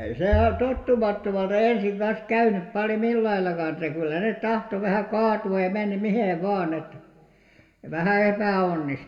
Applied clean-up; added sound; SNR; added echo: none; none; none; reverberation time 1.1 s.